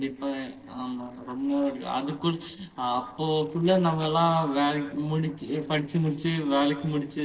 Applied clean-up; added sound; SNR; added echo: neural separator model SepFormer DNS4.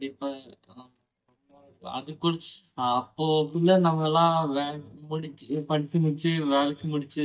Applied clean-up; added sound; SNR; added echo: neural mask model DeepFilterNet 3.